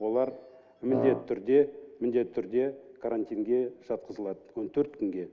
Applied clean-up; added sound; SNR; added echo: none; Wind instrument, woodwind instrument; 4 dB; none.